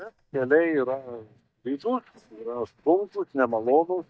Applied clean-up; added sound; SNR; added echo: neural mask model DeepFilterNet 3.